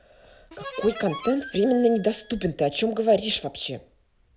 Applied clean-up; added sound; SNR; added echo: none; Harmonica; 13 dB; none.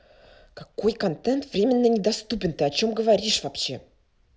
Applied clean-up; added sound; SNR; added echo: none; none; none; none.